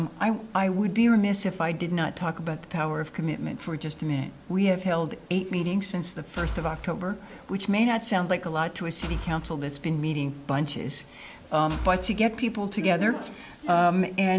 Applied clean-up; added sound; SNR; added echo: none; Engine / Car; 10 dB; none.